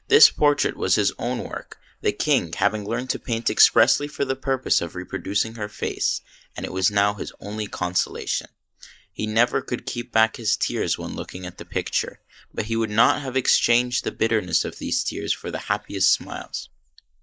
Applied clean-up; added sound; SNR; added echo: neural mask model Resemble Enhance denoiser.